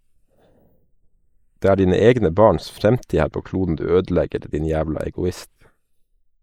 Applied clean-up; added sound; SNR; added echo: neural mask model Resemble Enhance denoiser.